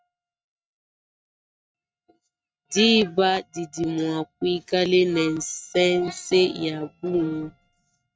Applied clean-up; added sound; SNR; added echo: neural mask model RNNoise.